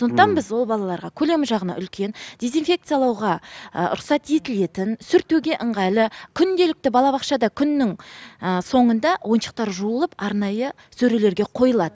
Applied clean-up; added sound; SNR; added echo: none; none; none; none.